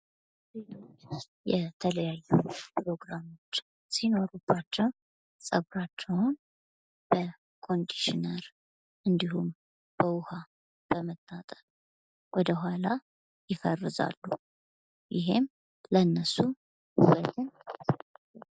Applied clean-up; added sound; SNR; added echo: none; none; none; none.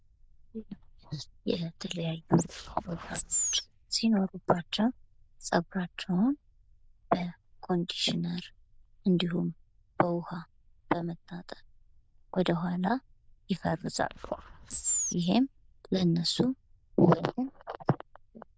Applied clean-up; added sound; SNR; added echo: neural diffusion model UNIVERSE++.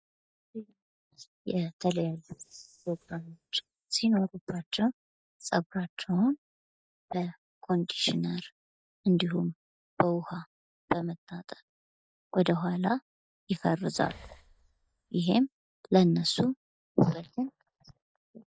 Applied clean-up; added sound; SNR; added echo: neural mask model DeepFilterNet 3.